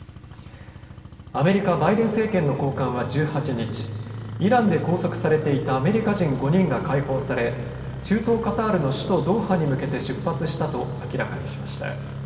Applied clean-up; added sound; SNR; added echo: none; Engine starting; 10 dB; reverberation time 2.3 s.